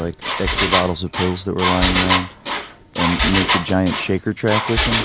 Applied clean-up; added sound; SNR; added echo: none; Engine; 0 dB; none.